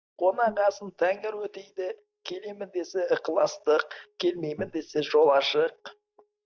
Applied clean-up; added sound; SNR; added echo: neural mask model DeepFilterNet 3.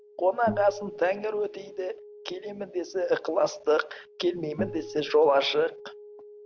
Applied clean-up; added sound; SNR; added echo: none; Acoustic guitar; 14 dB; none.